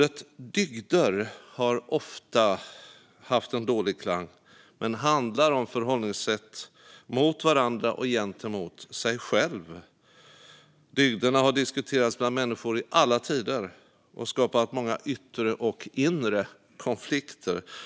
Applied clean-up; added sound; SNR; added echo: none; none; none; none.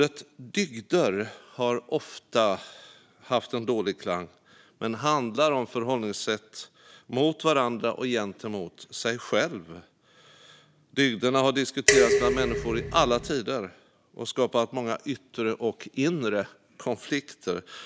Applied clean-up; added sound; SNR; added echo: none; Dishes, pots, and pans; -3 dB; none.